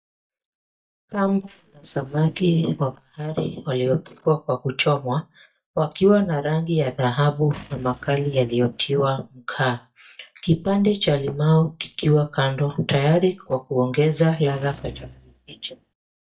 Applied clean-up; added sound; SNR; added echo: neural mask model DeepFilterNet 3.